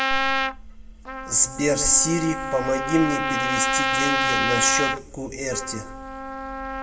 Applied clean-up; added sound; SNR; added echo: none; Trumpet; 1 dB; reverberation time 0.6 s.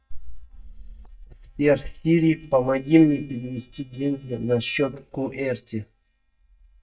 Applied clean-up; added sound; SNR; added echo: neural mask model DeepFilterNet 3.